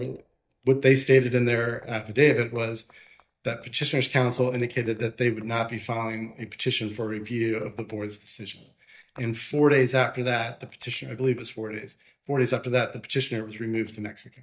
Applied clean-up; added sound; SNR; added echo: neural mask model DeepFilterNet 3.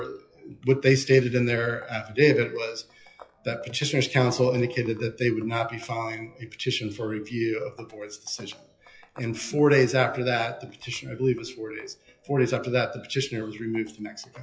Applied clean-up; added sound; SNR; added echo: classical method WPE with log-MMSE.